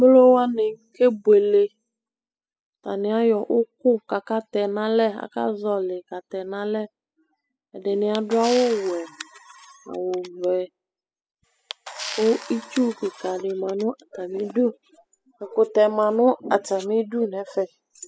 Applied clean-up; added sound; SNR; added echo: classical method spectral subtraction.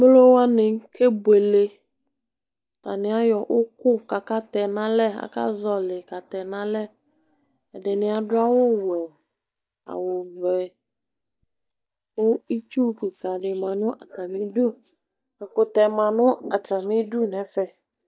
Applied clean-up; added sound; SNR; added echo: neural mask model DeepFilterNet 3.